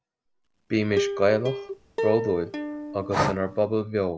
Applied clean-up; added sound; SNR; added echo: none; Plucked string instrument + Breathing; 4 dB; none.